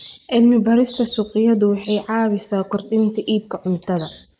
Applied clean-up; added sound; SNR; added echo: neural mask model Resemble Enhance denoiser.